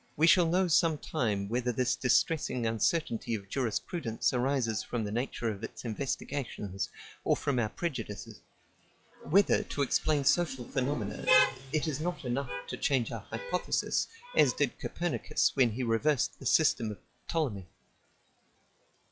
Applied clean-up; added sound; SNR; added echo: classical method log-MMSE.